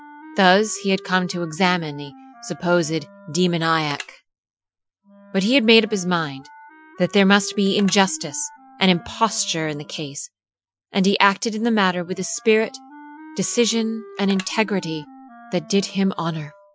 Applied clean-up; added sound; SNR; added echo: classical method Wiener filter.